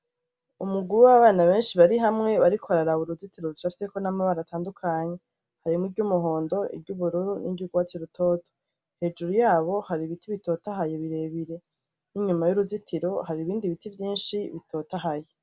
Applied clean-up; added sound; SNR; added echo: none; none; none; none.